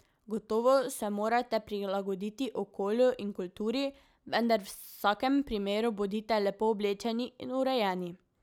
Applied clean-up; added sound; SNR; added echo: none; none; none; none.